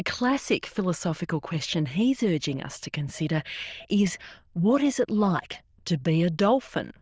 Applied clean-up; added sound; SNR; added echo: neural diffusion model UNIVERSE++.